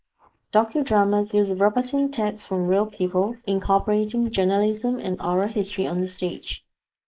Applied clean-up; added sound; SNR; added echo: neural mask model Resemble Enhance denoiser.